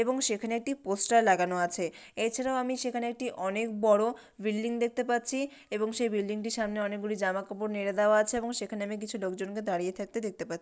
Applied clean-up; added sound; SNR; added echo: none; none; none; none.